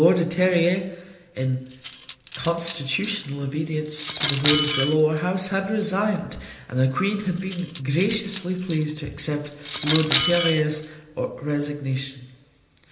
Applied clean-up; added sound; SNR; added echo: none; Cutlery, silverware; 6 dB; reverberation time 1.0 s.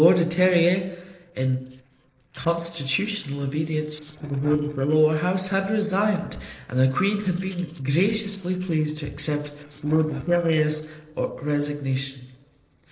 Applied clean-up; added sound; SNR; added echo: neural separator model SepFormer DNS4.